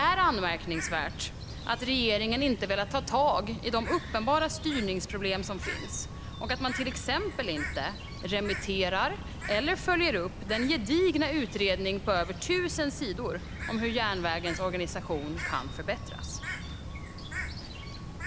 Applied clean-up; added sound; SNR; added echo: none; Bird; 8 dB; none.